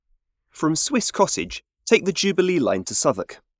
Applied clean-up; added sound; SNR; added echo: neural mask model Resemble Enhance denoiser.